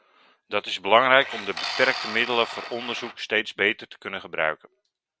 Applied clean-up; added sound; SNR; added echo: none; Tools; 10 dB; none.